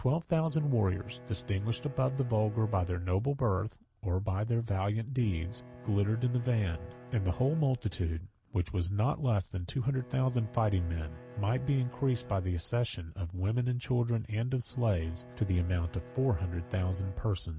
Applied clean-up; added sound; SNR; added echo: none; Bowed string instrument; 20 dB; none.